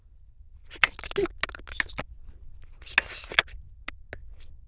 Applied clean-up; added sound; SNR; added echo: neural diffusion model UNIVERSE++.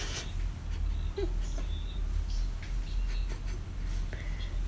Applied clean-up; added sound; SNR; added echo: none; none; none; none.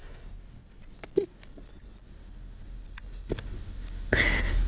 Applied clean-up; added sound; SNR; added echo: neural mask model DeepFilterNet 3.